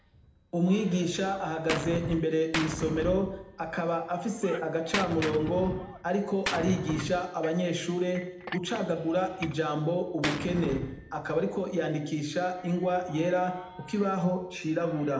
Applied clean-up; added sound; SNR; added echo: none; Gunshot, gunfire; 10 dB; reverberation time 0.8 s.